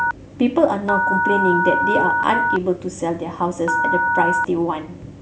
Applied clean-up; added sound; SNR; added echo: none; Telephone; 0 dB; none.